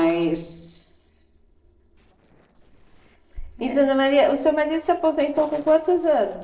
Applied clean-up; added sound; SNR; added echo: neural separator model SepFormer DNS4.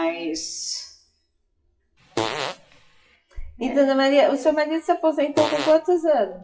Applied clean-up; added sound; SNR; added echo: classical method WPE with log-MMSE.